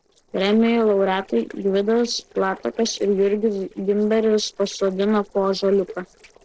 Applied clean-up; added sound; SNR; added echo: neural separator model SepFormer DNS4.